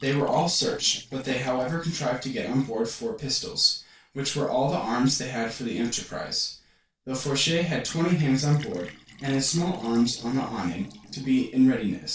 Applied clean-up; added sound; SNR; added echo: neural separator model SepFormer DNS4.